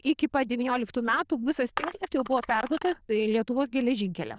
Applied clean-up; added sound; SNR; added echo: neural diffusion model UNIVERSE++.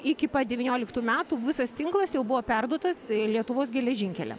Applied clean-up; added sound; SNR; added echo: none; none; none; none.